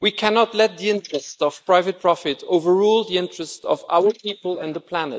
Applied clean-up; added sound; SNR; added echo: neural mask model Resemble Enhance denoiser.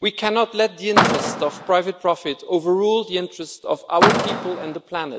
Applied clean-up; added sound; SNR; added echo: none; Car; 0 dB; none.